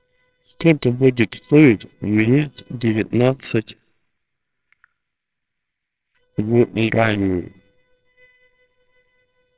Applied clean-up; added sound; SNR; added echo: neural separator model SepFormer WHAMR!.